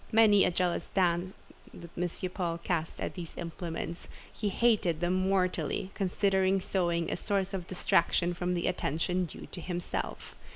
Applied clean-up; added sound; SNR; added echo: none; none; none; none.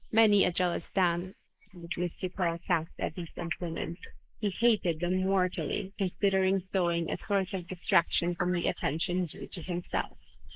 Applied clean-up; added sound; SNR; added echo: neural mask model Resemble Enhance denoiser.